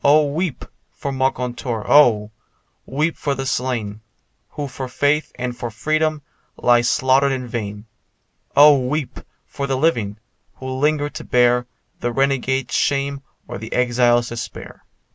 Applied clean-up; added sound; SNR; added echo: none; none; none; none.